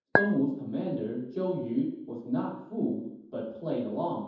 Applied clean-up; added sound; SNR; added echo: none; Chink, clink; -3 dB; reverberation time 0.9 s.